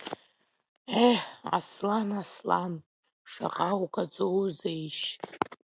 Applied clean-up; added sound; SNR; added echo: none; Alarm; 19 dB; none.